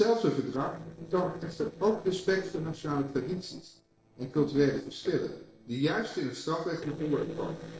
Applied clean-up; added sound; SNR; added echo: neural separator model SepFormer DNS4.